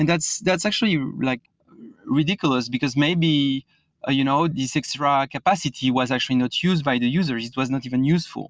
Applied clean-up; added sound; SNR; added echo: none; none; none; none.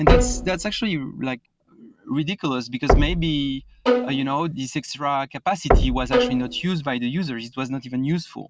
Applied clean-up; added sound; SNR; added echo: none; Bowed string instrument + Knock; -1 dB; none.